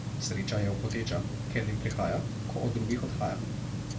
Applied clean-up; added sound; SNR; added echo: none; Tick-tock; 0 dB; reverberation time 0.2 s.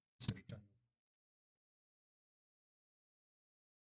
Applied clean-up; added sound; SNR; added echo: neural mask model DeepFilterNet 3.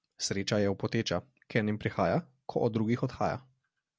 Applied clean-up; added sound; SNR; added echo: none; none; none; none.